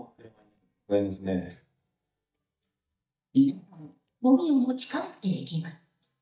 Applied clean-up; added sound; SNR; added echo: neural mask model DeepFilterNet 3.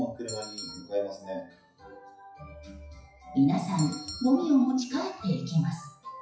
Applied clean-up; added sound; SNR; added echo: classical method WPE with log-MMSE.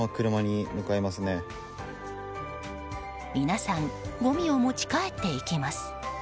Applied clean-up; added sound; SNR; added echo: none; none; none; none.